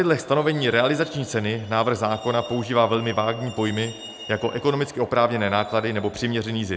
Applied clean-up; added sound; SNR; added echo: none; Truck; 19 dB; none.